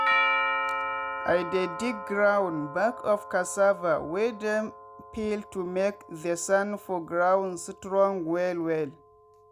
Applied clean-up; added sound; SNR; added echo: none; Doorbell; 6 dB; none.